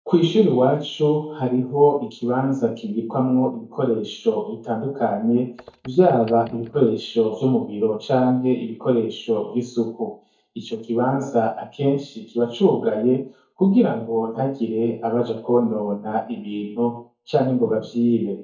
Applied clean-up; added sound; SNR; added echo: neural mask model DeepFilterNet 3.